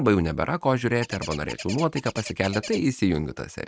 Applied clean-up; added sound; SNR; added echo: neural mask model RNNoise.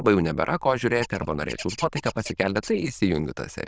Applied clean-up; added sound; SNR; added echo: neural diffusion model UNIVERSE++.